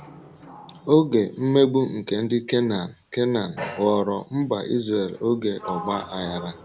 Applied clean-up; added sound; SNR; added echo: none; Sliding door; 16 dB; none.